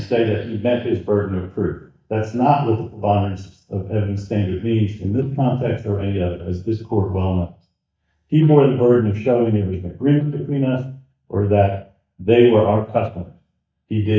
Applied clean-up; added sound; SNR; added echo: neural mask model DeepFilterNet 3.